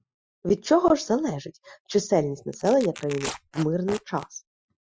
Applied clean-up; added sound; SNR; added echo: classical method Wiener filter.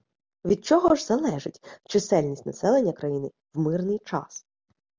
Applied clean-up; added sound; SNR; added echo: none; none; none; none.